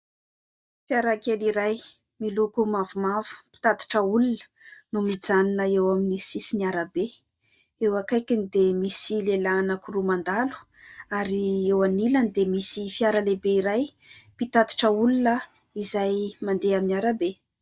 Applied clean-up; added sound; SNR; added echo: neural mask model DeepFilterNet 3.